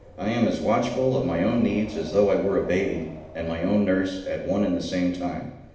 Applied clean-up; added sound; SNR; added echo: none; Wind; 18 dB; reverberation time 0.8 s.